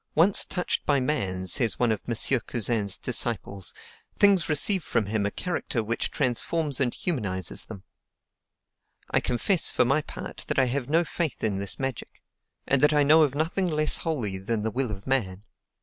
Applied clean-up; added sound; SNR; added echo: none; none; none; none.